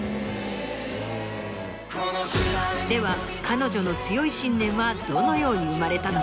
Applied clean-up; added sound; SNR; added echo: none; none; none; none.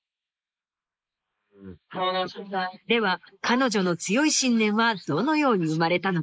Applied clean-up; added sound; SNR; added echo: neural mask model Resemble Enhance denoiser.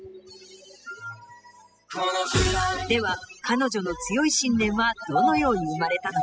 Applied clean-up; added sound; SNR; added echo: classical method spectral subtraction.